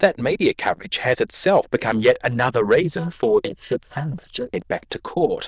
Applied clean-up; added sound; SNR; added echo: neural diffusion model UNIVERSE++.